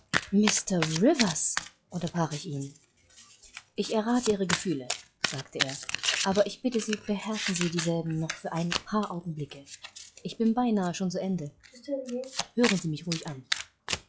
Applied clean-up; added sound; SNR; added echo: classical method log-MMSE.